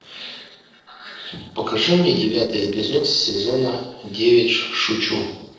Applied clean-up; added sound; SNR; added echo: neural separator model SepFormer DNS4.